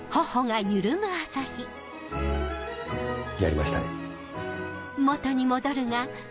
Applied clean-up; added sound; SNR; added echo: none; none; none; none.